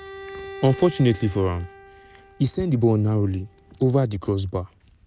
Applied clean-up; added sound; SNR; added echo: none; Bowed string instrument; 19 dB; none.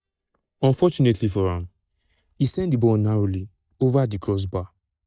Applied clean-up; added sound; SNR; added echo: neural mask model DeepFilterNet 3.